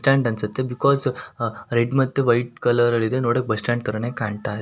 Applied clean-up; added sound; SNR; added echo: none; none; none; none.